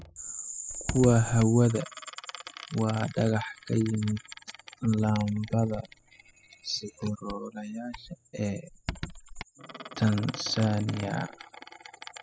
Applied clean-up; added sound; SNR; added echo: classical method spectral subtraction.